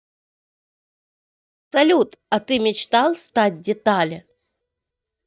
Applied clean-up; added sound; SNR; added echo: neural mask model DeepFilterNet 3.